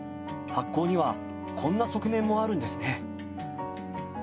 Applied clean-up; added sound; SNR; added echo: none; Wind instrument, woodwind instrument; 10 dB; none.